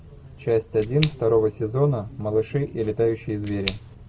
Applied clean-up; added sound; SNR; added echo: none; Scissors; 7 dB; none.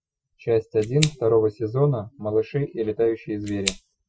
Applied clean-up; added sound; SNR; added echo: classical method Wiener filter.